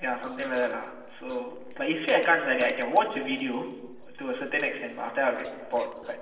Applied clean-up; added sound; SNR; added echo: neural separator model SepFormer DNS4.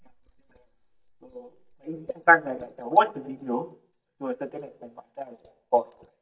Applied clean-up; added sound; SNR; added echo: neural mask model DeepFilterNet 3.